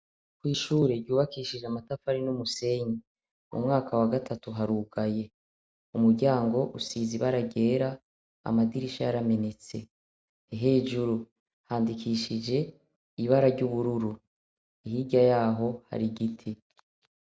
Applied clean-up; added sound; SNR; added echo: none; none; none; none.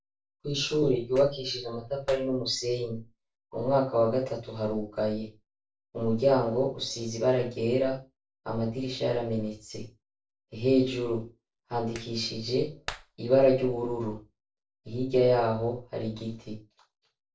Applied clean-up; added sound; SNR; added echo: neural separator model SepFormer DNS4.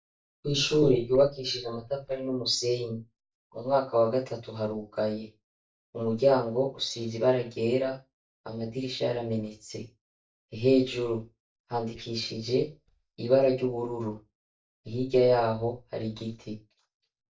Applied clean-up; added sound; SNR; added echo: neural mask model DeepFilterNet 3.